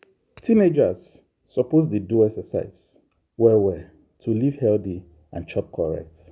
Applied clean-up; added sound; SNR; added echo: none; none; none; none.